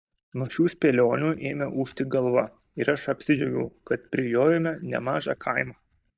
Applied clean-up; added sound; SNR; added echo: neural mask model DeepFilterNet 3.